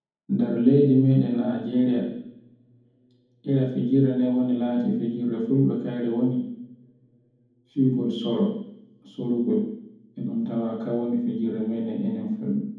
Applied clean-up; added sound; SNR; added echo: none; none; none; reverberation time 1.2 s.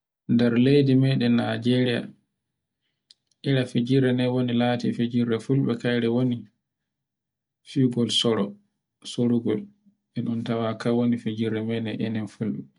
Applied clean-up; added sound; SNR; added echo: none; none; none; none.